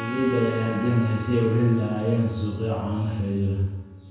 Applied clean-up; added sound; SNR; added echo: none; Trumpet; 15 dB; reverberation time 0.9 s.